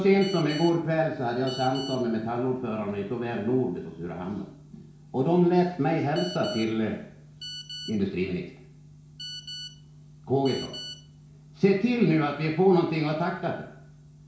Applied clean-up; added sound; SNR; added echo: none; Telephone; 15 dB; reverberation time 0.6 s.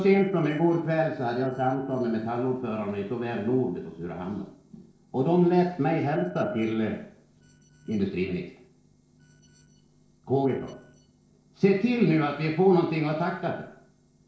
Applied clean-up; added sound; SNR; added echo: neural separator model SepFormer DNS4.